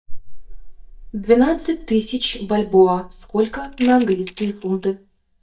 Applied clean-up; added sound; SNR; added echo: neural mask model DeepFilterNet 3.